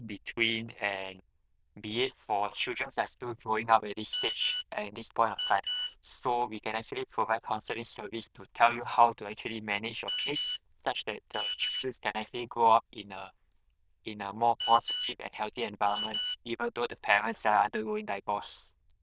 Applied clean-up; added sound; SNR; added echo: neural diffusion model UNIVERSE++.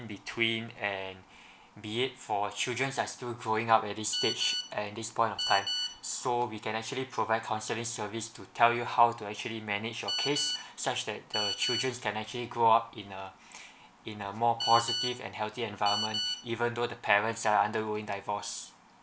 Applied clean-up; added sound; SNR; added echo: none; Telephone; 4 dB; none.